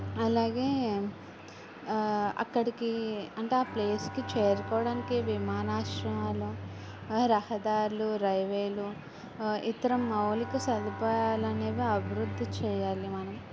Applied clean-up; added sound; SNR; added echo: none; Bowed string instrument; 10 dB; none.